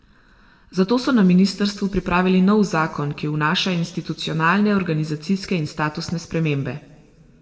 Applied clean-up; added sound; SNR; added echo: none; none; none; reverberation time 1.2 s.